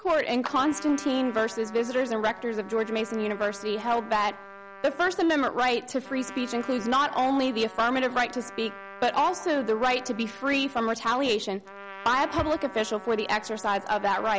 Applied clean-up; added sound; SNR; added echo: none; Clapping + Trumpet; 16 dB; none.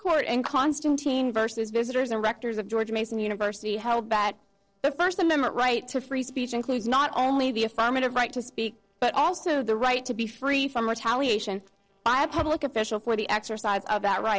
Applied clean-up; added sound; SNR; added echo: neural separator model SepFormer DNS4.